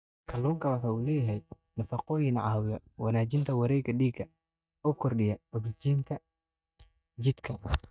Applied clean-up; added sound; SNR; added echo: neural mask model DeepFilterNet 3.